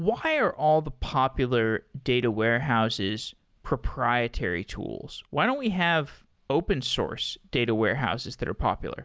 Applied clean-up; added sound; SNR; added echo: none; none; none; none.